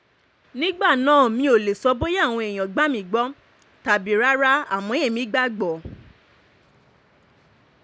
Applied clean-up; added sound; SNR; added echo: none; none; none; none.